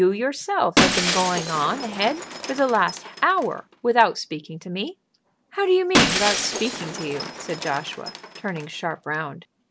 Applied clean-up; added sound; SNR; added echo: none; Shatter; 4 dB; none.